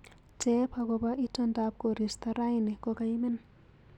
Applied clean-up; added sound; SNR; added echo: none; none; none; none.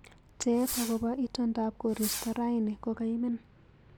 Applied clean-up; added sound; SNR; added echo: none; Fireworks; 10 dB; none.